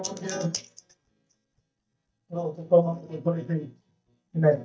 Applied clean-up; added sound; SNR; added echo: neural mask model DeepFilterNet 3.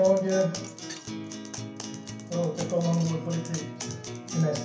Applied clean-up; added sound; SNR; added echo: none; Acoustic guitar; 9 dB; reverberation time 0.6 s.